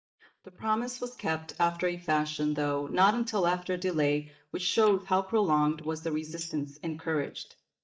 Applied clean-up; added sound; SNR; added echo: neural mask model DeepFilterNet 3.